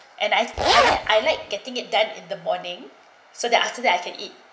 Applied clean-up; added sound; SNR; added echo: none; Zipper (clothing); -2 dB; reverberation time 0.7 s.